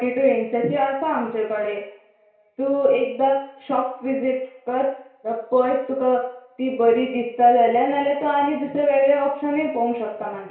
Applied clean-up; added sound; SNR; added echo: none; none; none; reverberation time 0.6 s.